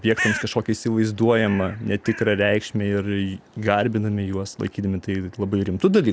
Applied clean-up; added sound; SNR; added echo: none; Bird; 14 dB; none.